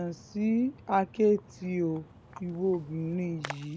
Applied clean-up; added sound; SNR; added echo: none; Splash, splatter; 19 dB; none.